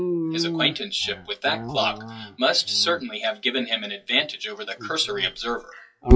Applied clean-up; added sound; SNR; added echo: classical method WPE with log-MMSE.